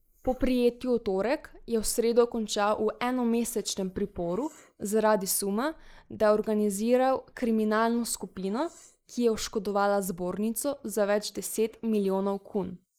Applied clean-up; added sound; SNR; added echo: neural mask model Resemble Enhance denoiser.